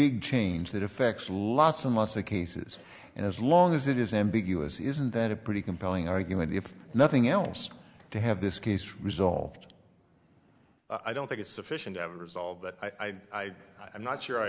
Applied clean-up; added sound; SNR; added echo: none; none; none; none.